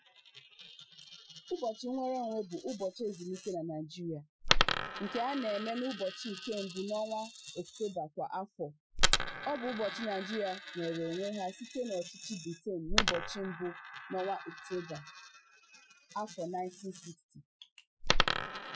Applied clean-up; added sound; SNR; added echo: classical method Wiener filter.